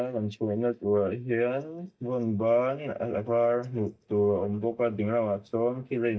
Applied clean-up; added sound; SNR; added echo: neural mask model DeepFilterNet 3.